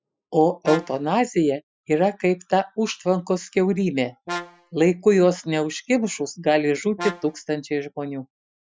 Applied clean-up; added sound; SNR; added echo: classical method Wiener filter.